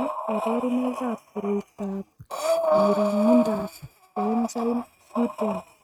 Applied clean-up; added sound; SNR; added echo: neural mask model RNNoise.